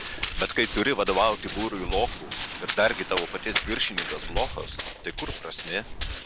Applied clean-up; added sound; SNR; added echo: none; Run; 2 dB; none.